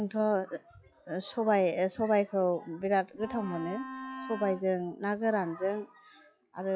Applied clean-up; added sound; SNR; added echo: classical method log-MMSE.